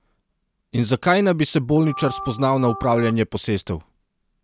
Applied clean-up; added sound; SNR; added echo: none; Organ; 11 dB; none.